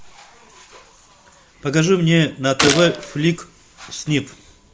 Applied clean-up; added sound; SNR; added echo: none; Gunshot, gunfire; 3 dB; none.